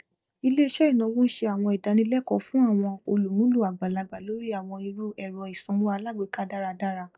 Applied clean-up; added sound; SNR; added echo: neural mask model DeepFilterNet 3.